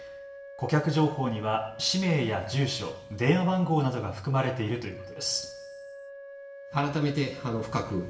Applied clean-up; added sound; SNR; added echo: none; Wind instrument, woodwind instrument; 17 dB; reverberation time 0.8 s.